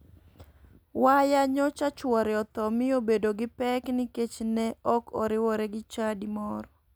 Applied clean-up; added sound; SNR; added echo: none; none; none; none.